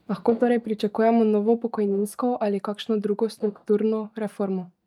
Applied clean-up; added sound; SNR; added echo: neural mask model DeepFilterNet 3.